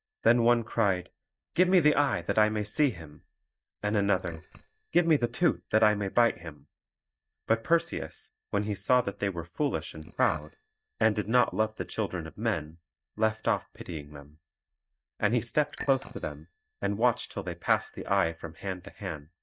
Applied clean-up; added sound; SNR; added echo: neural mask model DeepFilterNet 3.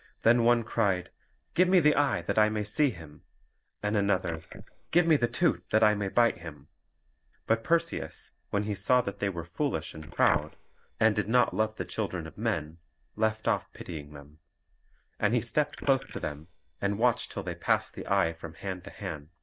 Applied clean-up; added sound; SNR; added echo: neural mask model Resemble Enhance denoiser.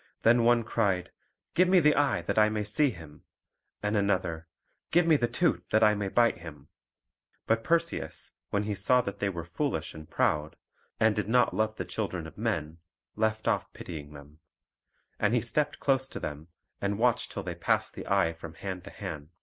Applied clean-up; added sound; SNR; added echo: none; none; none; none.